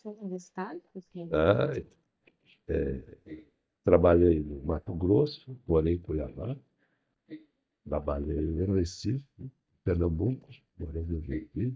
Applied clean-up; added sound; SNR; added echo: neural mask model DeepFilterNet 3.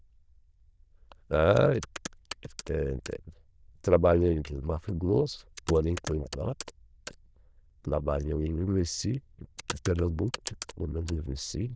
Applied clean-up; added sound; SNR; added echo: neural diffusion model UNIVERSE++.